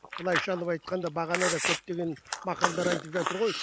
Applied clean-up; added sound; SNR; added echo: none; Chewing, mastication; 2 dB; none.